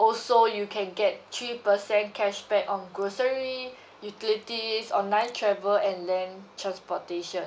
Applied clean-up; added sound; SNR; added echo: none; none; none; none.